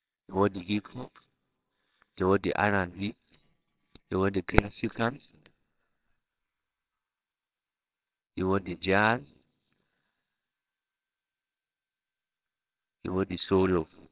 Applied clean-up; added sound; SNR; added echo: neural separator model SepFormer WHAMR!.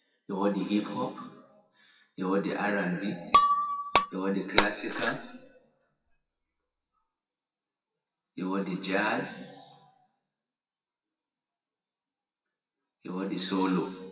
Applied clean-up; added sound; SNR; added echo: classical method WPE with log-MMSE.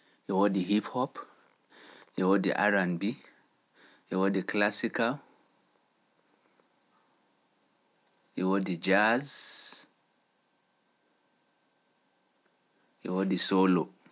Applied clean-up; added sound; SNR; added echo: none; none; none; none.